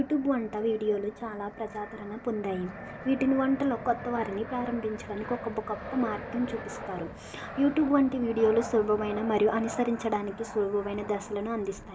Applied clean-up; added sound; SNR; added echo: none; Fixed-wing aircraft, airplane; 12 dB; reverberation time 2.1 s.